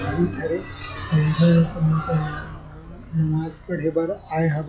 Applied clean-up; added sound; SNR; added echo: classical method log-MMSE.